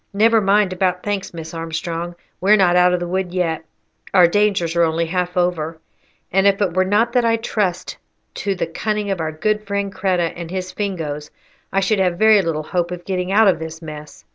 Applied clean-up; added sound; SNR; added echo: none; none; none; none.